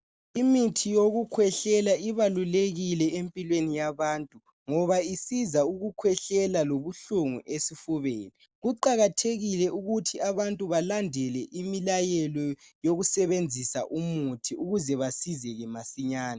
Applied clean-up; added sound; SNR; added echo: none; none; none; none.